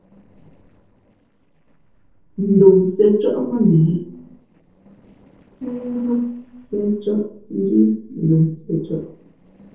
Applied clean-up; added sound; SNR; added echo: neural separator model SepFormer DNS4.